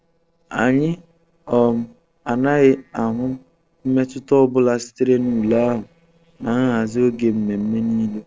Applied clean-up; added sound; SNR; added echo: neural separator model SepFormer DNS4.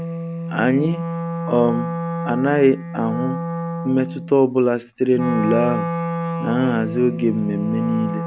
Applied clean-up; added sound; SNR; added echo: none; Wind instrument, woodwind instrument; 5 dB; none.